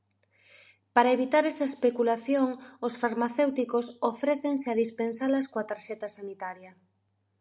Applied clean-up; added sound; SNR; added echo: none; none; none; none.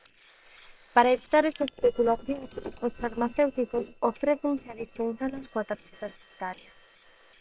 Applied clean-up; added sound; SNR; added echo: neural separator model SepFormer WHAM!.